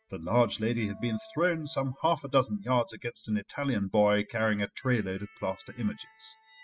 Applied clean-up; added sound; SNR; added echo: classical method spectral subtraction.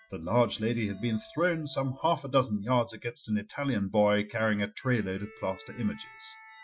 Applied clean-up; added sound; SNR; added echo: classical method Wiener filter.